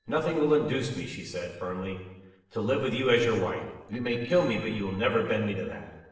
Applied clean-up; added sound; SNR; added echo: neural separator model SepFormer DNS4.